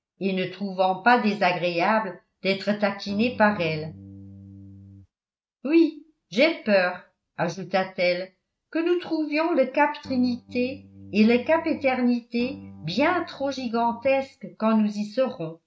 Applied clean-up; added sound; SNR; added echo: neural mask model RNNoise.